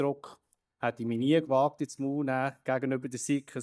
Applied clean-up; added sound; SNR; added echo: neural mask model DeepFilterNet 3.